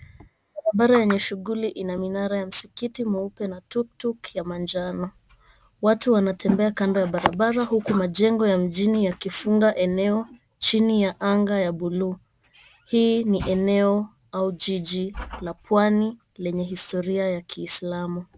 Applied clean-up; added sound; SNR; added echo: none; none; none; none.